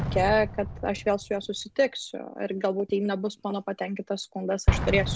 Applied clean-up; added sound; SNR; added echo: none; Explosion; 4 dB; none.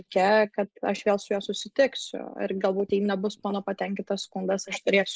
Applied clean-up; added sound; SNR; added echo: neural mask model Resemble Enhance denoiser.